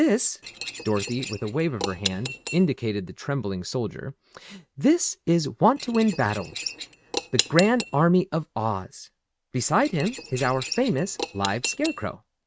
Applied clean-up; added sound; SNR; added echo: neural mask model RNNoise.